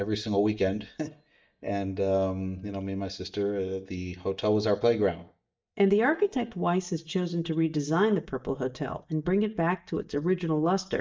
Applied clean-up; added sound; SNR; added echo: neural mask model DeepFilterNet 3.